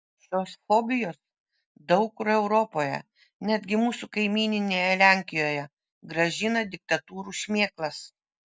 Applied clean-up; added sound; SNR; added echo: none; none; none; none.